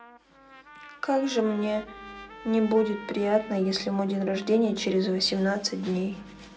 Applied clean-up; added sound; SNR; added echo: none; Trumpet; 20 dB; reverberation time 0.2 s.